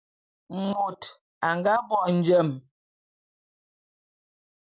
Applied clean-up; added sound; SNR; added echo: none; none; none; none.